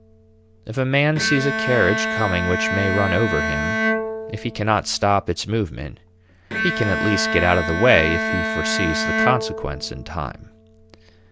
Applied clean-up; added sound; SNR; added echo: none; Bowed string instrument; 3 dB; none.